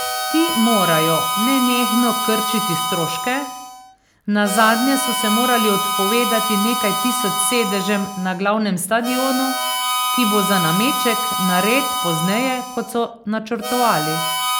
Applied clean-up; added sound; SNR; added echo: none; Harmonica; 2 dB; none.